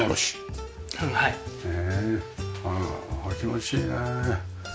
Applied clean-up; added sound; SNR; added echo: none; none; none; none.